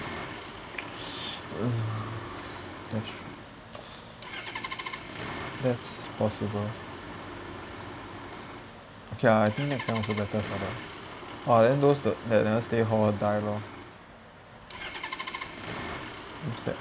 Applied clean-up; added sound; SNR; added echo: none; Engine starting; 10 dB; none.